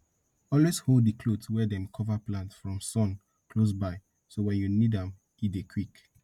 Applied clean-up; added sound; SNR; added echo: none; none; none; none.